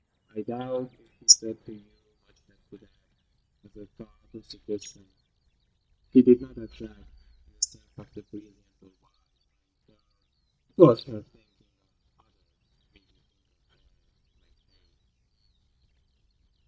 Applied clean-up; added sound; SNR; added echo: neural mask model DeepFilterNet 3.